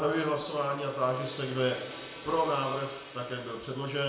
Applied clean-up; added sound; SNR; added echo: none; Gong; 14 dB; reverberation time 0.7 s.